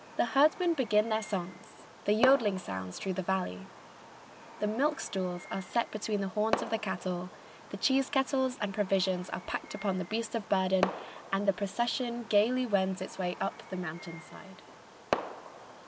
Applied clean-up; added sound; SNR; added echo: none; Fireworks; 11 dB; none.